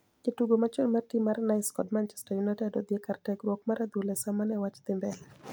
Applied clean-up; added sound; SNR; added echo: none; none; none; none.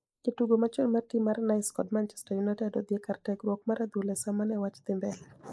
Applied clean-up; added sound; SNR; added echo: neural mask model Resemble Enhance denoiser.